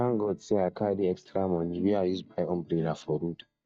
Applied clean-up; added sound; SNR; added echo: neural mask model DeepFilterNet 3.